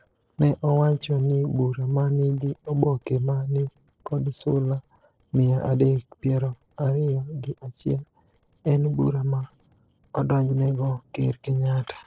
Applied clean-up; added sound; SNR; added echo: neural separator model SepFormer DNS4.